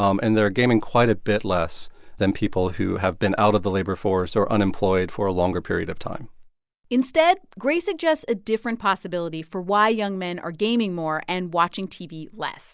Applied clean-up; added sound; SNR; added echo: none; none; none; none.